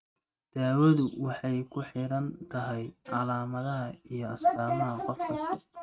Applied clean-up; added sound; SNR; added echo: neural mask model RNNoise.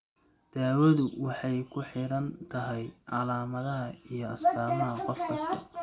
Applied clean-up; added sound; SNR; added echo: none; none; none; none.